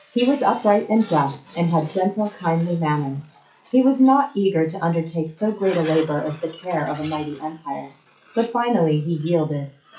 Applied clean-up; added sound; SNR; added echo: classical method WPE with log-MMSE.